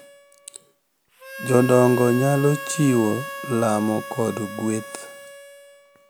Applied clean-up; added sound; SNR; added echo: none; Harmonica; 13 dB; none.